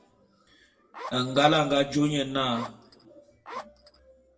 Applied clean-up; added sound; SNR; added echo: none; Zipper (clothing); 13 dB; reverberation time 0.6 s.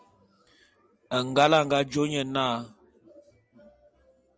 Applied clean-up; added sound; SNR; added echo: none; none; none; none.